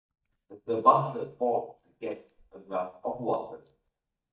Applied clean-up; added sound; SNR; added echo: neural mask model DeepFilterNet 3.